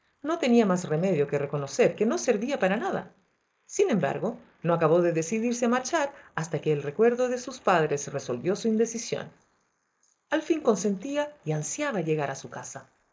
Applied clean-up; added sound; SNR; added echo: neural mask model Resemble Enhance denoiser.